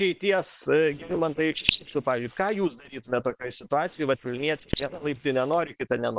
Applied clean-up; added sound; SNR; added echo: neural separator model SepFormer WHAM!.